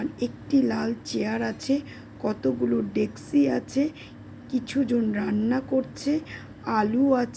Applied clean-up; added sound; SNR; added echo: none; none; none; none.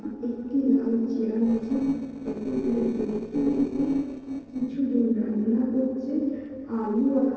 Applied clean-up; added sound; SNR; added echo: neural separator model SepFormer DNS4.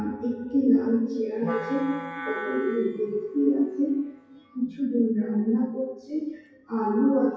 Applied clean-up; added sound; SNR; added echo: classical method WPE with log-MMSE.